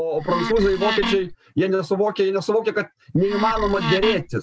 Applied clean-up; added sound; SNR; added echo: none; Wood; 6 dB; none.